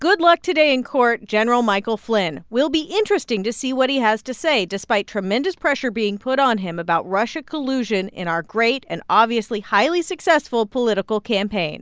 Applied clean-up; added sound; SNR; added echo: none; none; none; none.